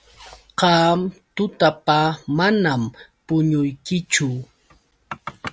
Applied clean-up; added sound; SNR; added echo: none; none; none; none.